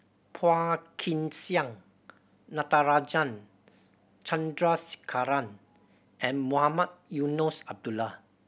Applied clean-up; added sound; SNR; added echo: none; none; none; none.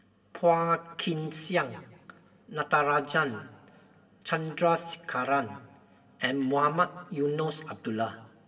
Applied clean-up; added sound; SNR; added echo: none; none; none; reverberation time 1.9 s.